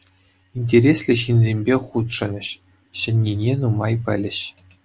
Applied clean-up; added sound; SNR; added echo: none; none; none; none.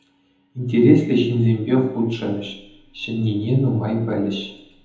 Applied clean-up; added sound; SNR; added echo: none; none; none; reverberation time 1.1 s.